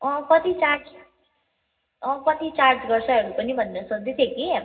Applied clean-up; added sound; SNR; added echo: none; none; none; reverberation time 0.4 s.